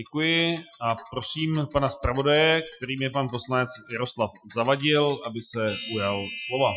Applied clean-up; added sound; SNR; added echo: classical method Wiener filter.